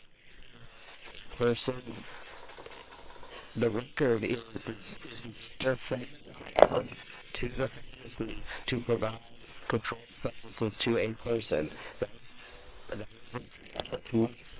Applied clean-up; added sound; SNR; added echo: neural separator model SepFormer WHAM!.